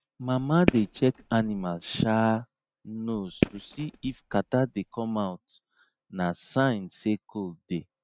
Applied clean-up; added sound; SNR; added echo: neural mask model RNNoise.